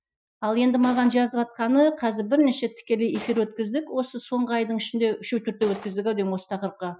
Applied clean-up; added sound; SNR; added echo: classical method Wiener filter.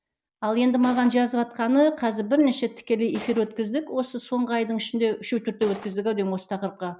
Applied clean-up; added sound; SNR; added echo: none; Gunshot, gunfire; 15 dB; none.